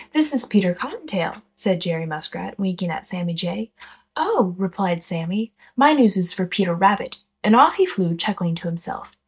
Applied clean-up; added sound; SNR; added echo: neural mask model DeepFilterNet 3.